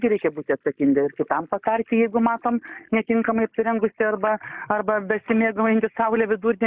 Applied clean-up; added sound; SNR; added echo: neural mask model Resemble Enhance denoiser.